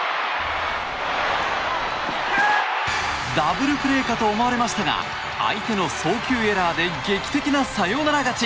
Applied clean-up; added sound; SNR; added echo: none; Subway, metro, underground; 20 dB; none.